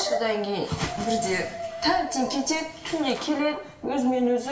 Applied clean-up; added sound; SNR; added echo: none; Dog; 10 dB; reverberation time 0.8 s.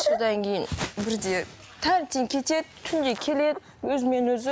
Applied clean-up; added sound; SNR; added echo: none; none; none; none.